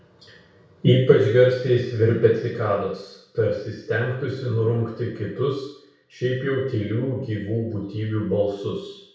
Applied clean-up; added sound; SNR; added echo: none; none; none; reverberation time 0.6 s.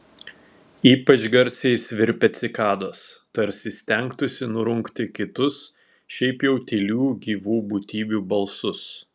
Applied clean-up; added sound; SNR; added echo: none; none; none; none.